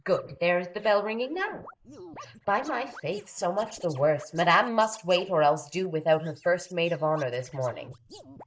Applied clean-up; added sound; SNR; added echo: neural mask model Resemble Enhance denoiser.